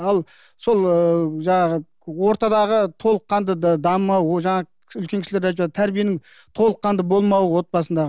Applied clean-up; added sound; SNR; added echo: none; none; none; none.